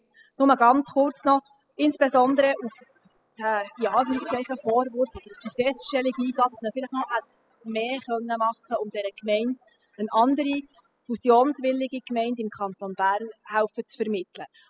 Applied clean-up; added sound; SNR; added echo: classical method spectral subtraction.